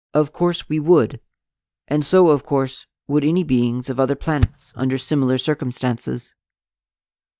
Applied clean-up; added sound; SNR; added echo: neural mask model DeepFilterNet 3.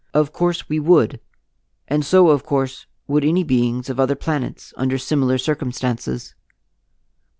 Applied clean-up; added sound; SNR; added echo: none; none; none; none.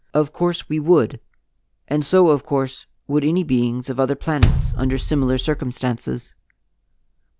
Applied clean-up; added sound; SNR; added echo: none; Bass drum; 1 dB; none.